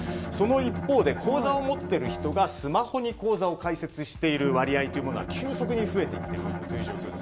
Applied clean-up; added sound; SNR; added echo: none; Bowed string instrument; 7 dB; none.